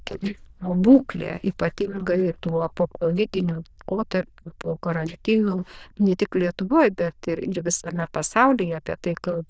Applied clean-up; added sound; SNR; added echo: neural diffusion model UNIVERSE++.